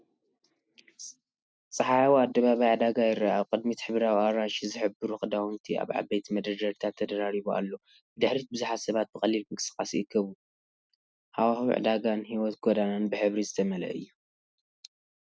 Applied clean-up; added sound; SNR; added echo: none; none; none; none.